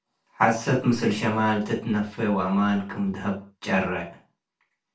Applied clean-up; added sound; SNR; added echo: none; none; none; reverberation time 0.3 s.